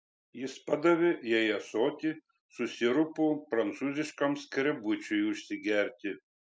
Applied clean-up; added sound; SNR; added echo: none; none; none; none.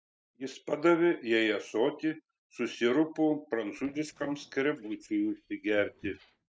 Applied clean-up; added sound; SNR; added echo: neural mask model DeepFilterNet 3.